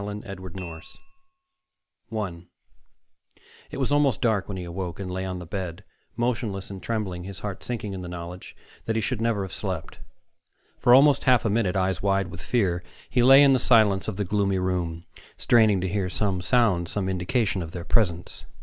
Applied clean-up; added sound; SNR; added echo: none; Tap; 19 dB; none.